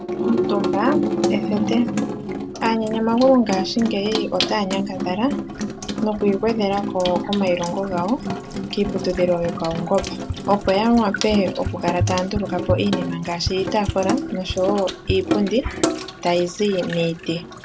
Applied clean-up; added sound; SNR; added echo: none; Sink (filling or washing) / Water tap, faucet; 4 dB; none.